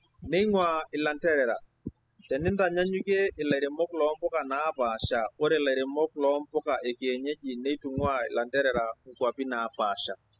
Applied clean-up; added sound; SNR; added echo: classical method spectral subtraction.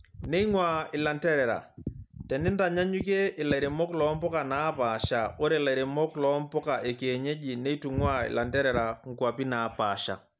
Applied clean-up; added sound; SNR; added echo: none; none; none; none.